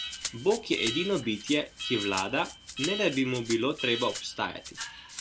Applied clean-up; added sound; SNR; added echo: none; Alarm + Rattle (instrument); 8 dB; none.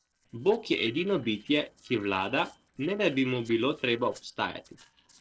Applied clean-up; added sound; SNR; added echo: neural separator model SepFormer DNS4.